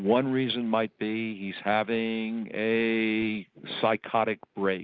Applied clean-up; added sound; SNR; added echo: none; none; none; none.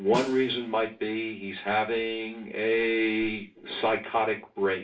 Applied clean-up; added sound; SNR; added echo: none; Snare drum; 16 dB; reverberation time 0.3 s.